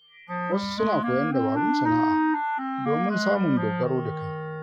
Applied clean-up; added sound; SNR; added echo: classical method Wiener filter.